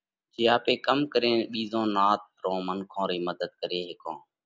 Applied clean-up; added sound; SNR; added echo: none; none; none; none.